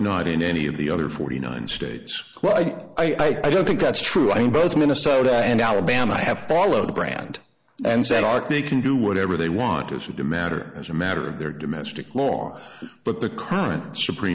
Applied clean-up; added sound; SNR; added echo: neural mask model Resemble Enhance denoiser.